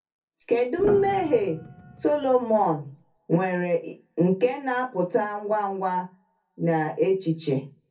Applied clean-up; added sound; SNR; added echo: none; Piano; 12 dB; reverberation time 0.3 s.